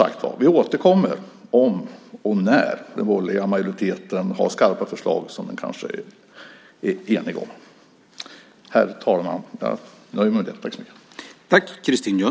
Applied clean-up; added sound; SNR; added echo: none; none; none; none.